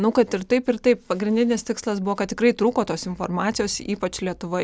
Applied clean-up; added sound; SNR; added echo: none; none; none; none.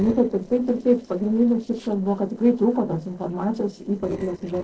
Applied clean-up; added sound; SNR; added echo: neural separator model SepFormer DNS4.